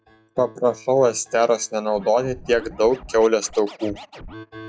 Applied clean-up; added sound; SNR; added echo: classical method log-MMSE.